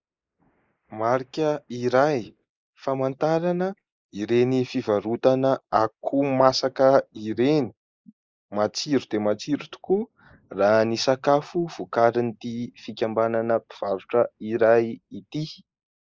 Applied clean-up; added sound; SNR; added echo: neural mask model Resemble Enhance denoiser.